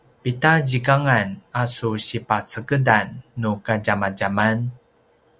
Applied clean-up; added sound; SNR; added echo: none; none; none; none.